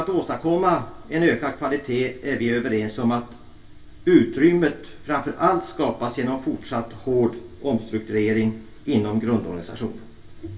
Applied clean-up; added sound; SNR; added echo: none; none; none; reverberation time 0.2 s.